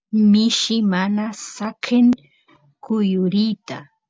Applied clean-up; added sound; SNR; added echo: none; none; none; none.